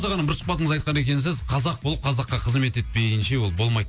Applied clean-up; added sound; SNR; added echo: none; none; none; none.